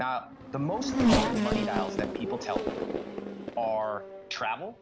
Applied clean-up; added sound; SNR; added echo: none; Race car, auto racing / Accelerating, revving, vroom; -3 dB; none.